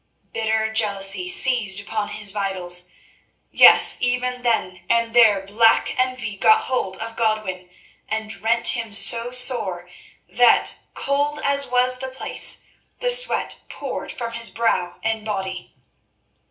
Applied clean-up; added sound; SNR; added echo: none; none; none; reverberation time 0.3 s.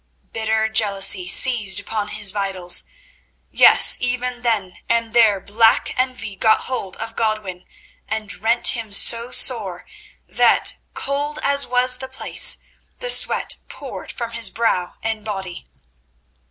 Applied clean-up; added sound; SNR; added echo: none; none; none; none.